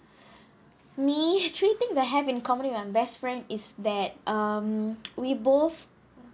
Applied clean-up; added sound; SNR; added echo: none; none; none; none.